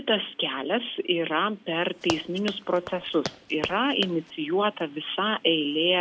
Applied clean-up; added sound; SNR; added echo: none; Run; 11 dB; none.